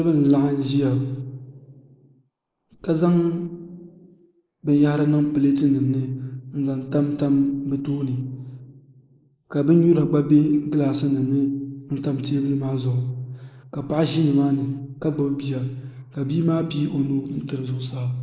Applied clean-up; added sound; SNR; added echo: neural mask model Resemble Enhance denoiser.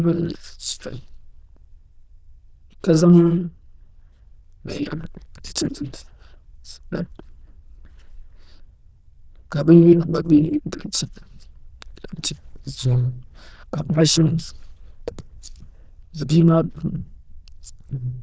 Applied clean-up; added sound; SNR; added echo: neural diffusion model UNIVERSE++.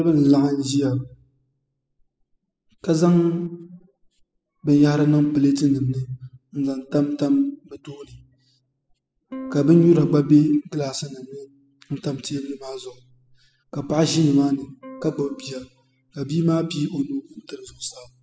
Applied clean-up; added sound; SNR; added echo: classical method spectral subtraction.